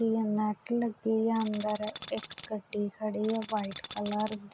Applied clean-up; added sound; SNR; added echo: none; Tools; 14 dB; none.